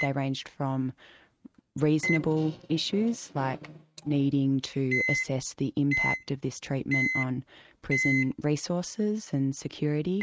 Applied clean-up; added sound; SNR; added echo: neural mask model RNNoise.